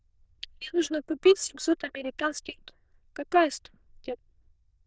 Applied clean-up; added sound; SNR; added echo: neural diffusion model UNIVERSE++.